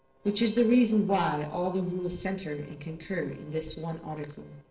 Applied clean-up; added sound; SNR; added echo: neural separator model SepFormer DNS4.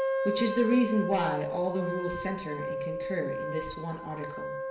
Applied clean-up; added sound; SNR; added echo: none; Wind instrument, woodwind instrument; 3 dB; reverberation time 0.7 s.